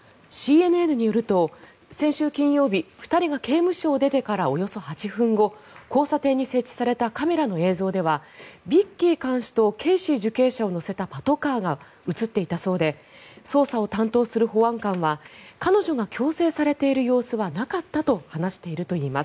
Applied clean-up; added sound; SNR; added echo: none; none; none; none.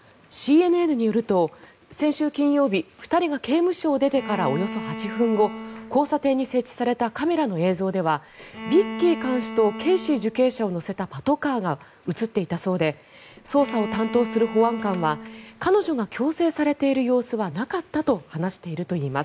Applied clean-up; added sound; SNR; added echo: none; Bowed string instrument; 11 dB; none.